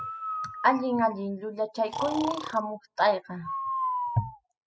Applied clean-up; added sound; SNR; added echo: classical method spectral subtraction.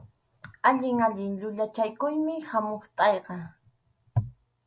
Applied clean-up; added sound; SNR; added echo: none; none; none; none.